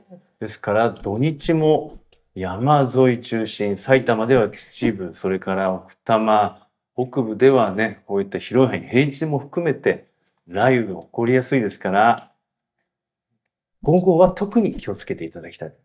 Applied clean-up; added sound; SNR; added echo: neural mask model DeepFilterNet 3.